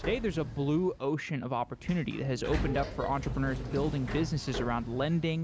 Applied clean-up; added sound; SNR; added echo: none; Sliding door; 7 dB; none.